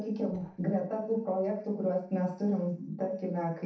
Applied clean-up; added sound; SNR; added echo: neural separator model SepFormer DNS4.